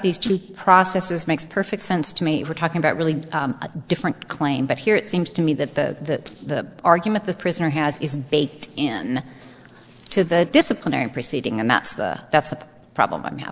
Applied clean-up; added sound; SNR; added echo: neural separator model SepFormer DNS4.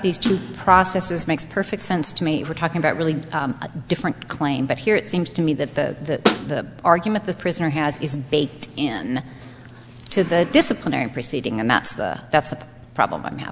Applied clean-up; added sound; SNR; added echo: none; Snare drum; 0 dB; none.